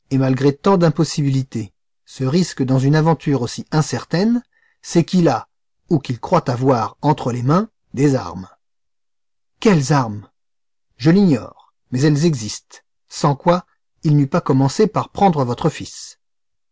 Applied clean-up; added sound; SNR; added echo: none; none; none; none.